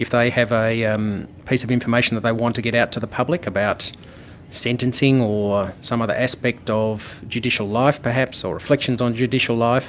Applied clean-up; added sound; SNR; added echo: none; none; none; none.